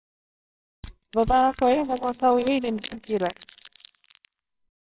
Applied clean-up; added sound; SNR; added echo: neural separator model SepFormer WHAMR!.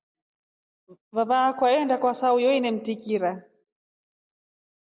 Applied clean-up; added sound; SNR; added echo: none; none; none; none.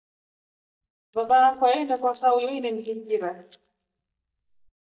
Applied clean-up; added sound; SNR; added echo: neural mask model DeepFilterNet 3.